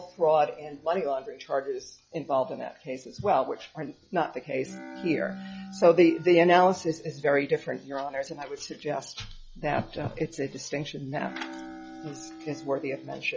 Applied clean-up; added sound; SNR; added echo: classical method log-MMSE.